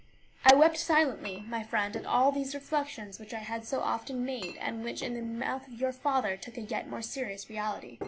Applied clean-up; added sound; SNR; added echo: none; Chink, clink; 19 dB; none.